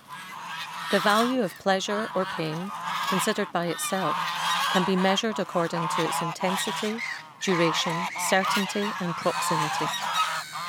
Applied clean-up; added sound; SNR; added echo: none; Fowl; 2 dB; none.